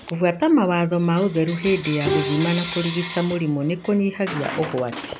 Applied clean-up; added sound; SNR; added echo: none; Bowed string instrument + Coin (dropping) / Bell; 10 dB; none.